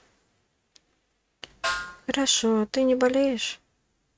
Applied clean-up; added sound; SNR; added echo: neural mask model RNNoise.